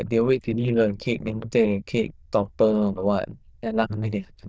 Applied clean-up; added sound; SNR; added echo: neural diffusion model UNIVERSE++.